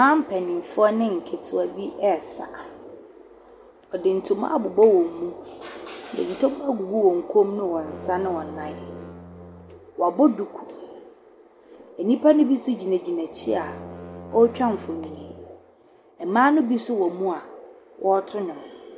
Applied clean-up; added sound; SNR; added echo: none; Brass instrument; 18 dB; none.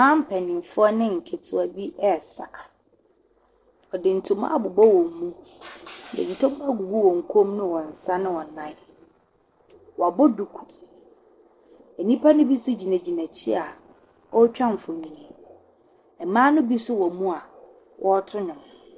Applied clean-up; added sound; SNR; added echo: neural separator model SepFormer DNS4.